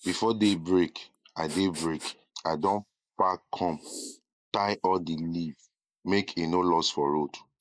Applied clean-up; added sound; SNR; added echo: neural mask model Resemble Enhance denoiser.